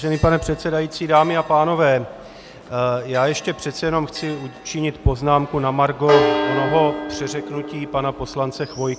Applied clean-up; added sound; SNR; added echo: none; Church bell; 7 dB; none.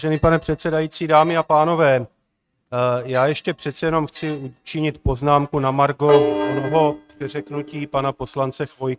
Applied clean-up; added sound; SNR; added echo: neural mask model RNNoise.